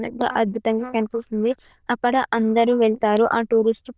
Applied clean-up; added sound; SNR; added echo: neural diffusion model UNIVERSE++.